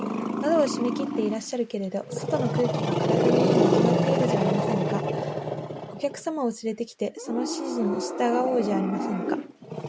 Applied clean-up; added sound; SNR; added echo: none; Growling; -2 dB; none.